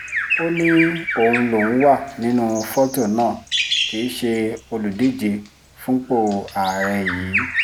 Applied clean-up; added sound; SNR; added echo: none; Bird vocalization, bird call, bird song; 6 dB; none.